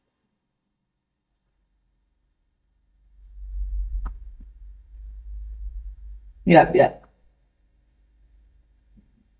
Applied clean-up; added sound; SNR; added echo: neural mask model DeepFilterNet 3.